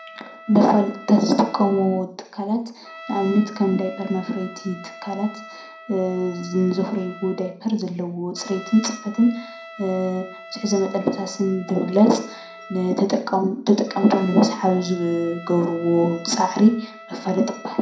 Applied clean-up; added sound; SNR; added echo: none; Trumpet; 19 dB; reverberation time 0.4 s.